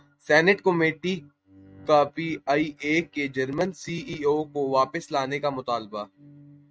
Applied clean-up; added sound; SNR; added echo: neural mask model RNNoise.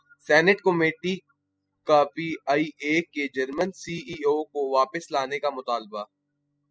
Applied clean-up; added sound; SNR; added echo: classical method spectral subtraction.